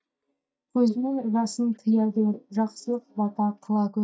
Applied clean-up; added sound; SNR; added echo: neural mask model DeepFilterNet 3.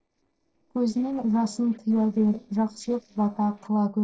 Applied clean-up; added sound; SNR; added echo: neural separator model SepFormer DNS4.